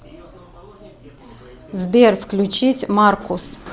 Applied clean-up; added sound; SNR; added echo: none; none; none; none.